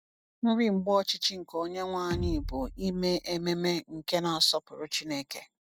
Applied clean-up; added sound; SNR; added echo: none; Bass drum; 7 dB; none.